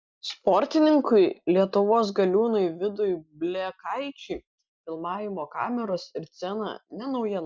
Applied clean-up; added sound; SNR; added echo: none; none; none; none.